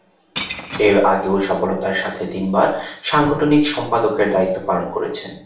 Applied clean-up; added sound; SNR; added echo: none; Shatter / Crushing; 15 dB; reverberation time 0.5 s.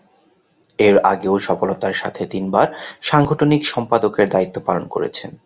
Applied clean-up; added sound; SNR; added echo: none; none; none; none.